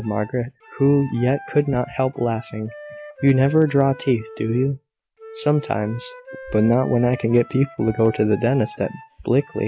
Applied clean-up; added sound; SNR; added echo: none; Wind instrument, woodwind instrument; 19 dB; none.